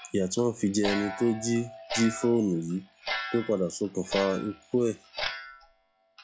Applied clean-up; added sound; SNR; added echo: classical method log-MMSE.